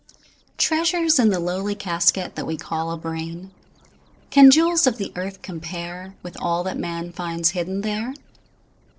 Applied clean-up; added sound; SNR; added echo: neural separator model SepFormer DNS4.